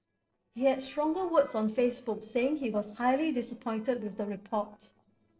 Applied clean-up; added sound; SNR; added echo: neural separator model SepFormer DNS4.